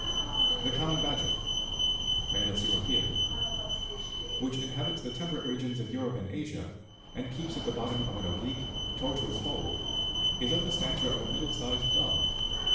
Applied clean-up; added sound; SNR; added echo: none; Alarm; -4 dB; reverberation time 0.6 s.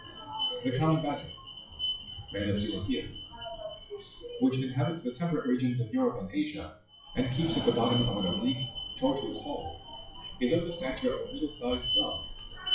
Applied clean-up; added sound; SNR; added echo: classical method WPE with log-MMSE.